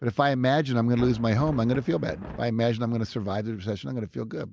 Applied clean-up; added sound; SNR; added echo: none; Thunder; 14 dB; none.